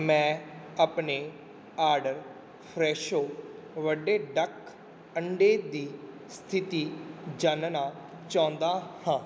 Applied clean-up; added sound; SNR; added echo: none; none; none; none.